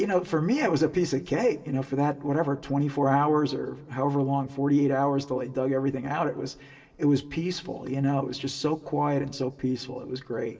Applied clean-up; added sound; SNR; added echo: none; none; none; reverberation time 1.4 s.